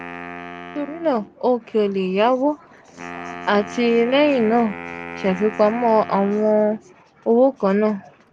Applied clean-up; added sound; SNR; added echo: none; Wind instrument, woodwind instrument; 16 dB; none.